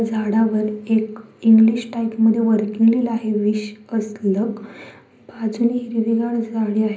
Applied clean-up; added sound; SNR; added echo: none; none; none; reverberation time 0.5 s.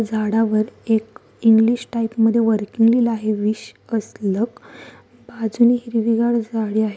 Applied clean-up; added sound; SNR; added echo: none; none; none; none.